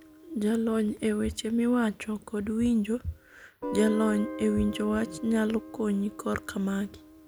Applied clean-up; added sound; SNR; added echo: none; Guitar; 13 dB; none.